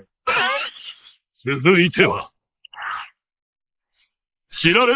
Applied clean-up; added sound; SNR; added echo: neural mask model Resemble Enhance denoiser.